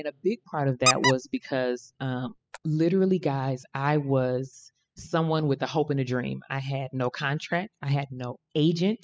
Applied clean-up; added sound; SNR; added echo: classical method spectral subtraction.